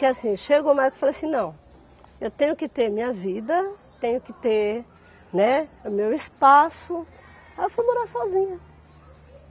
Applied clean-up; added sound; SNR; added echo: none; none; none; none.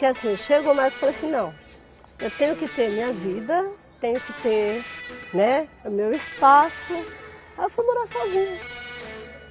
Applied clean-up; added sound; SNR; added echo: none; Electric guitar; 15 dB; none.